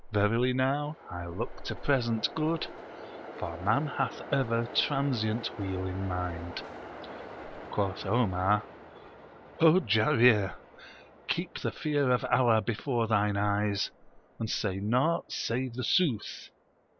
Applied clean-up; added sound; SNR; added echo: none; Train; 16 dB; none.